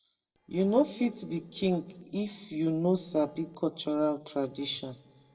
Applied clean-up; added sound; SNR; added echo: neural separator model SepFormer DNS4.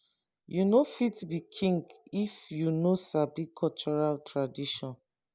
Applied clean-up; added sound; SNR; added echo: none; none; none; none.